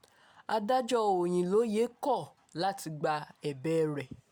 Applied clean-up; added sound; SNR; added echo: none; none; none; none.